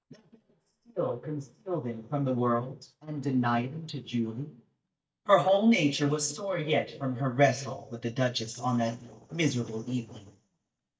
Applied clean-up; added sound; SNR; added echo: neural mask model DeepFilterNet 3.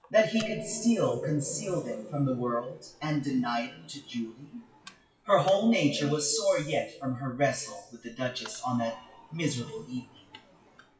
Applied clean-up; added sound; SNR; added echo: classical method WPE with log-MMSE.